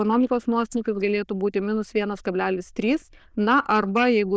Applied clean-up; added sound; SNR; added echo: neural diffusion model UNIVERSE++.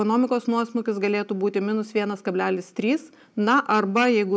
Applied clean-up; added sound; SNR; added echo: none; none; none; none.